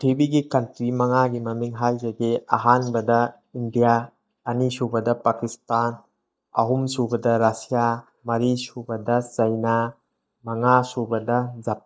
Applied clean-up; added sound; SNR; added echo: neural mask model DeepFilterNet 3.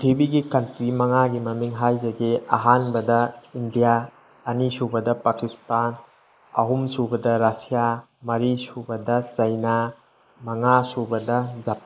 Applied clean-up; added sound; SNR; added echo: neural mask model Resemble Enhance denoiser.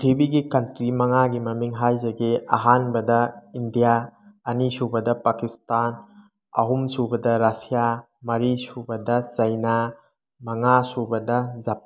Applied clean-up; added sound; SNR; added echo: none; none; none; none.